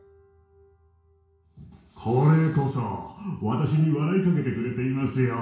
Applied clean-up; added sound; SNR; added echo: none; none; none; reverberation time 0.6 s.